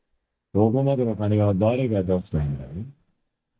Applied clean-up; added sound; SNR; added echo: neural mask model DeepFilterNet 3.